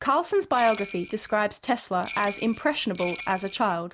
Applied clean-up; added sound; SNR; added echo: none; Bell; 14 dB; none.